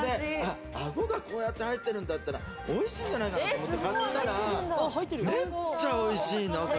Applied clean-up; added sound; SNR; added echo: none; Race car, auto racing / Accelerating, revving, vroom; 10 dB; none.